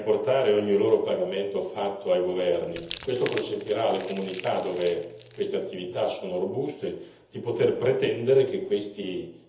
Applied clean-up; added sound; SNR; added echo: none; Crumpling, crinkling; 15 dB; reverberation time 0.7 s.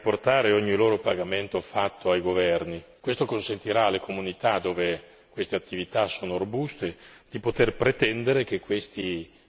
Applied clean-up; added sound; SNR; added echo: none; none; none; none.